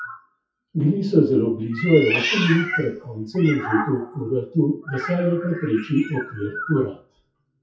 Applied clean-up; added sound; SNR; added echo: classical method WPE with log-MMSE.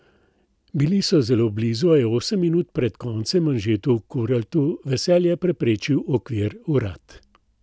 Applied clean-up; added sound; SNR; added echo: none; none; none; none.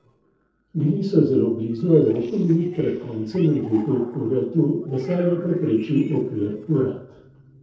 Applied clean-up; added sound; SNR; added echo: neural separator model SepFormer DNS4.